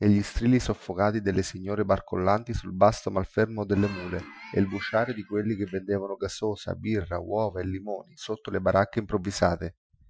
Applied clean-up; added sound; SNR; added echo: classical method Wiener filter.